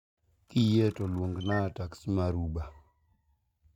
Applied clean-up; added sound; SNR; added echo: neural mask model RNNoise.